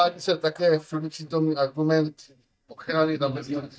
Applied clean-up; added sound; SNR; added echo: neural mask model DeepFilterNet 3.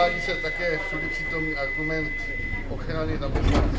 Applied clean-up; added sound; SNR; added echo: none; Subway, metro, underground; -4 dB; reverberation time 0.7 s.